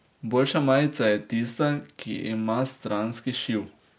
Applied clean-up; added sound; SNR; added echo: none; none; none; none.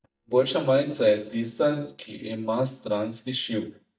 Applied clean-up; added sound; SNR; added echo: neural mask model DeepFilterNet 3.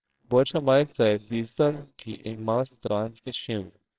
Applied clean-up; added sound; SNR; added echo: neural separator model SepFormer WHAMR!.